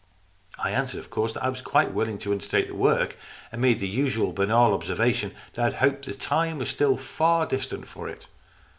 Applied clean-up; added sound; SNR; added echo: none; none; none; none.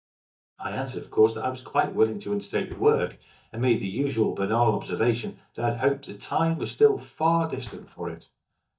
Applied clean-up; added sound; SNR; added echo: neural mask model DeepFilterNet 3.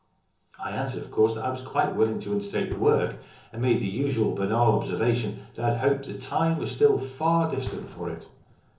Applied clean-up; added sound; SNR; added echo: neural separator model SepFormer DNS4.